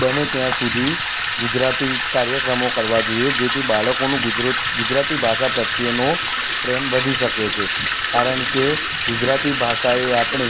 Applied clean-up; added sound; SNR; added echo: none; Sink (filling or washing) / Water tap, faucet; 0 dB; none.